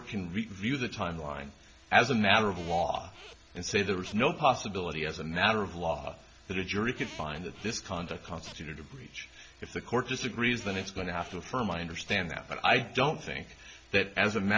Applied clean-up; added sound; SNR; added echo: none; Squeak; 19 dB; none.